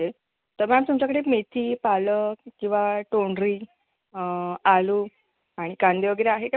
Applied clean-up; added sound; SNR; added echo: none; none; none; none.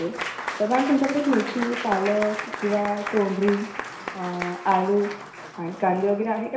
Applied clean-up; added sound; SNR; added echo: none; Applause / Crowd; 9 dB; reverberation time 0.7 s.